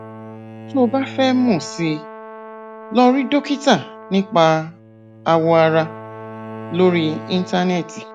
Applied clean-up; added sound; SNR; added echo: none; Brass instrument + Bowed string instrument; 15 dB; none.